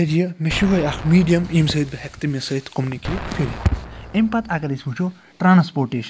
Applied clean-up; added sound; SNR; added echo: none; Explosion; 14 dB; none.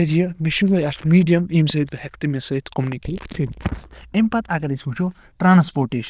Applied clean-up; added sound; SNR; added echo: neural diffusion model UNIVERSE++.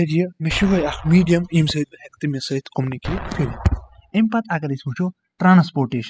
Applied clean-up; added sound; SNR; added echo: classical method spectral subtraction.